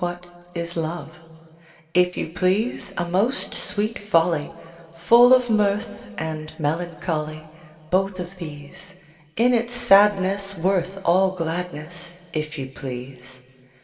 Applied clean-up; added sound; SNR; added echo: none; none; none; reverberation time 2.2 s.